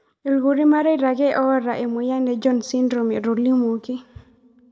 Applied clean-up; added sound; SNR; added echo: none; none; none; reverberation time 0.6 s.